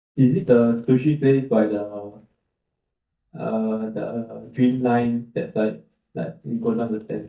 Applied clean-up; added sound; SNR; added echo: neural mask model DeepFilterNet 3.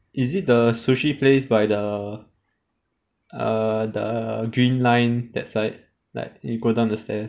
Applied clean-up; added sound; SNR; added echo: none; none; none; none.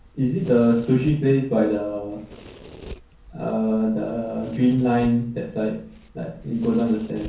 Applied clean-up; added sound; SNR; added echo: none; Domestic sounds, home sounds; 20 dB; reverberation time 0.6 s.